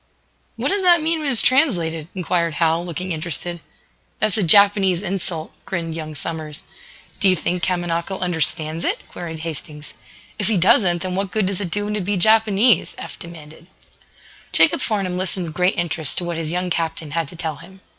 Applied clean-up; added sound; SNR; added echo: none; none; none; none.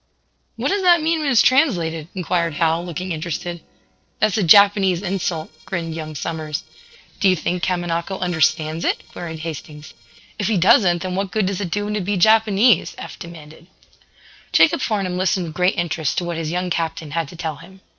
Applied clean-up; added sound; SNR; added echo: neural separator model SepFormer DNS4.